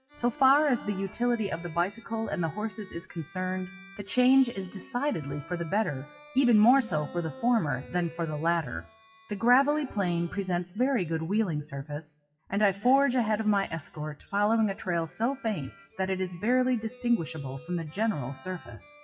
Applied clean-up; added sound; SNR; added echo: classical method WPE with log-MMSE.